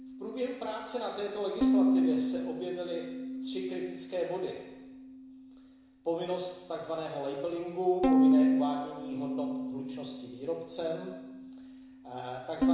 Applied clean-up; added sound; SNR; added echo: none; Bowed string instrument; -4 dB; reverberation time 1.0 s.